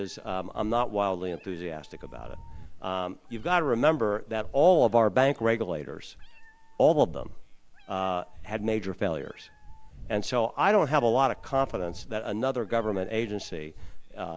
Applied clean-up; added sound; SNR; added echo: none; Meow; 13 dB; none.